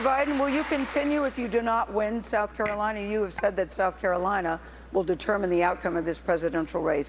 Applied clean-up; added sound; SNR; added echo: none; none; none; none.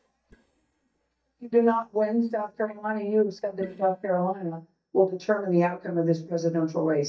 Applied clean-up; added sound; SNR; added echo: neural mask model DeepFilterNet 3.